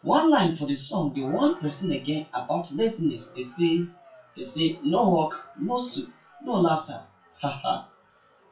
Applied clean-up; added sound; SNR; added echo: classical method WPE with log-MMSE.